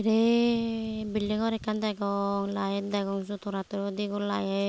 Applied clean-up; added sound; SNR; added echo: none; none; none; none.